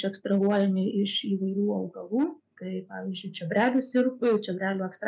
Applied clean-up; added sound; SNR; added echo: none; none; none; none.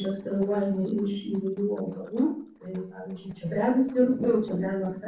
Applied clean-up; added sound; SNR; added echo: neural separator model SepFormer DNS4.